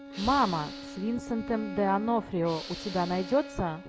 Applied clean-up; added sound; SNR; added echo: none; Hiss / Breathing + Bowed string instrument; 11 dB; none.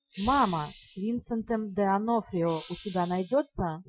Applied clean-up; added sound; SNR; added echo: classical method Wiener filter.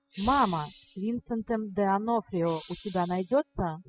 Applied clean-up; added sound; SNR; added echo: classical method spectral subtraction.